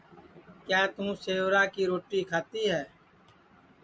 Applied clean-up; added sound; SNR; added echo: none; none; none; none.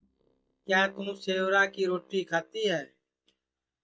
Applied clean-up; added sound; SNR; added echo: neural mask model DeepFilterNet 3.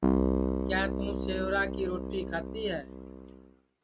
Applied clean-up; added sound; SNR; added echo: neural mask model RNNoise.